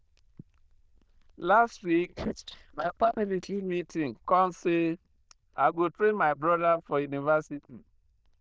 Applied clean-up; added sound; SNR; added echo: neural diffusion model UNIVERSE++.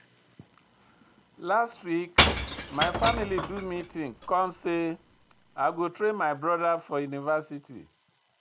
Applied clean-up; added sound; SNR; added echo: none; Shatter / Crushing; -1 dB; none.